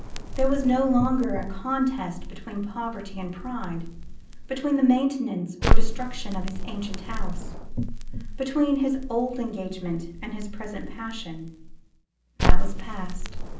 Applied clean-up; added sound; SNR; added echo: none; Crackle; -5 dB; reverberation time 0.6 s.